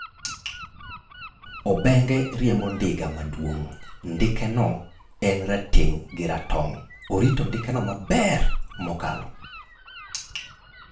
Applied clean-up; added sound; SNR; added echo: none; Gull, seagull / Wind; 20 dB; reverberation time 0.4 s.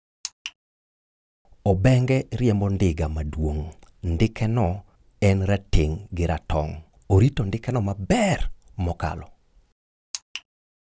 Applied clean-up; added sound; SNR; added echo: none; none; none; none.